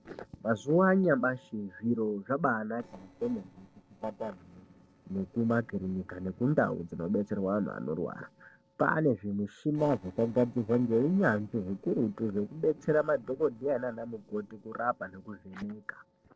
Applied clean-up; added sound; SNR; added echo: neural separator model SepFormer DNS4.